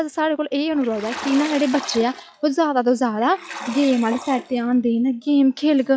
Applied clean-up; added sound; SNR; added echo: classical method log-MMSE.